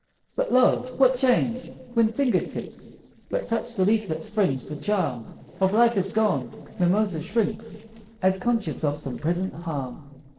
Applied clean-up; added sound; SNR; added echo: neural separator model SepFormer DNS4.